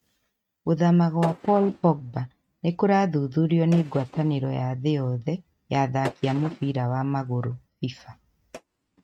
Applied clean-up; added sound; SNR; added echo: neural mask model RNNoise.